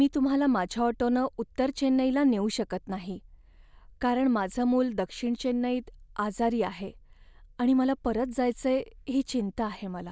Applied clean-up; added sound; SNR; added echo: none; none; none; none.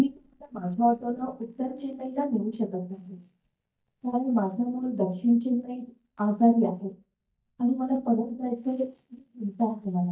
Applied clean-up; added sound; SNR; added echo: neural mask model DeepFilterNet 3.